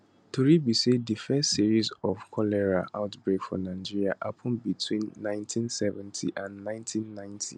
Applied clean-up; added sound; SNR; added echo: none; none; none; none.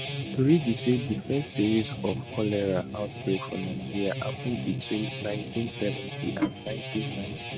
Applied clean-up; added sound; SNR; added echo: neural mask model RNNoise.